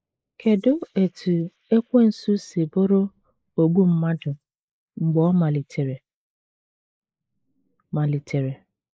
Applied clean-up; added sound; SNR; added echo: neural mask model Resemble Enhance denoiser.